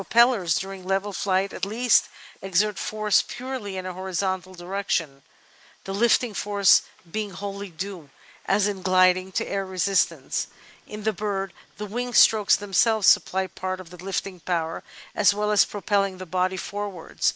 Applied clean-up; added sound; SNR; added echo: neural mask model Resemble Enhance denoiser.